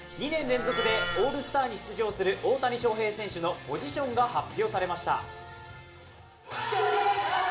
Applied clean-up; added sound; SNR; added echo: none; Livestock, farm animals, working animals; 7 dB; reverberation time 0.5 s.